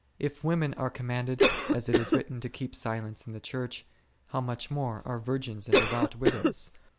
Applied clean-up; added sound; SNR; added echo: none; Cough; -3 dB; none.